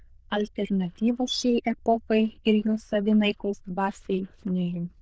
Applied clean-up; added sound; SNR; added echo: neural diffusion model UNIVERSE++.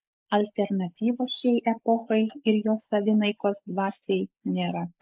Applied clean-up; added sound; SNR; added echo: neural mask model Resemble Enhance denoiser.